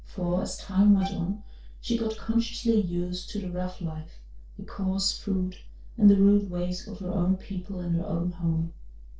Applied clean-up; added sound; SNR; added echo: neural separator model SepFormer DNS4.